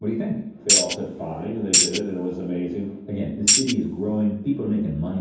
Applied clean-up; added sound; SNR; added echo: none; Tambourine; -5 dB; reverberation time 0.9 s.